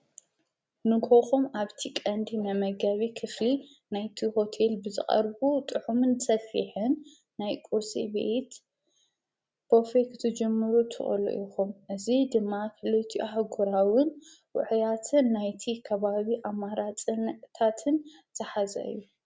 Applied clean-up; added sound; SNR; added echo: none; none; none; none.